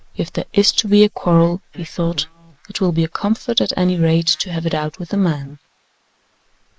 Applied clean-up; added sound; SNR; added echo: neural mask model Resemble Enhance denoiser.